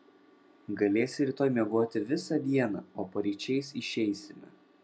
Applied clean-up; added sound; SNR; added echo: none; none; none; none.